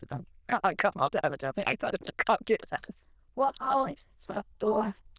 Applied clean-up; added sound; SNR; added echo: neural diffusion model UNIVERSE++.